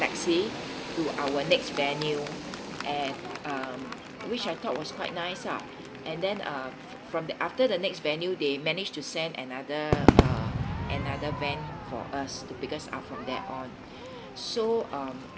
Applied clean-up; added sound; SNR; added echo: none; Crowd / Fireworks; 2 dB; none.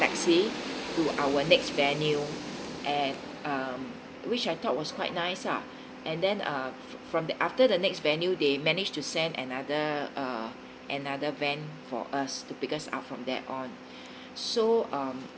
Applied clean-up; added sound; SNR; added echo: none; none; none; none.